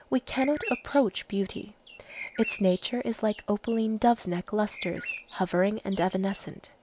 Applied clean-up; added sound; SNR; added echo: none; Bird; 14 dB; none.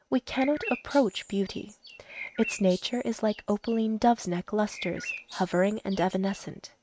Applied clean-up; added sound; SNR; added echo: neural mask model RNNoise.